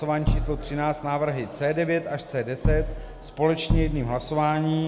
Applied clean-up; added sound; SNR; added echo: none; Bass drum; 1 dB; none.